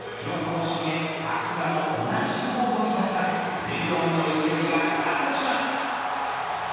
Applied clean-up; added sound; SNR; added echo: none; none; none; reverberation time 2.2 s.